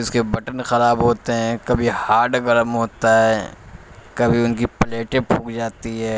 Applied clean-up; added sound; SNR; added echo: none; none; none; none.